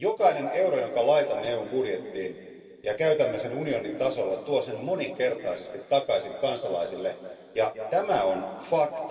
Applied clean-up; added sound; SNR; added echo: none; none; none; reverberation time 2.7 s.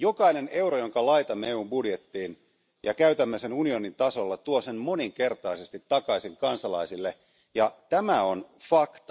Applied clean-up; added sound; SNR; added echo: none; none; none; none.